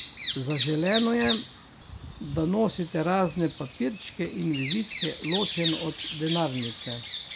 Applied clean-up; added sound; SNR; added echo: none; Bird vocalization, bird call, bird song; 0 dB; none.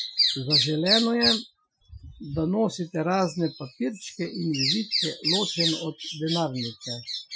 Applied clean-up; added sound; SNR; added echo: classical method Wiener filter.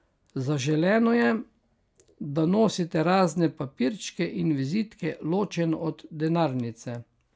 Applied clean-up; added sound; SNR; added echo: none; none; none; none.